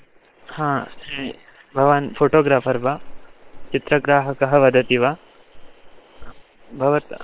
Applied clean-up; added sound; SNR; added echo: neural separator model SepFormer WHAM!.